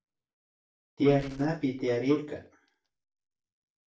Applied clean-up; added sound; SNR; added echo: neural mask model DeepFilterNet 3.